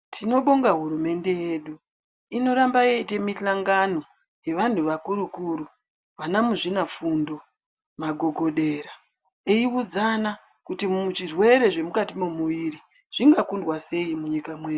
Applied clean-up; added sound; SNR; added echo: none; none; none; none.